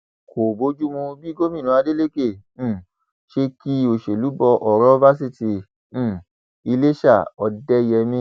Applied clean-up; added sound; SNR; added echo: none; none; none; none.